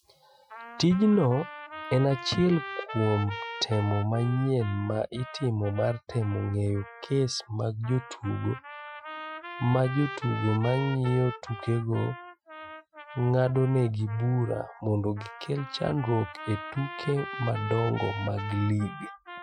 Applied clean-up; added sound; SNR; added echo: classical method Wiener filter.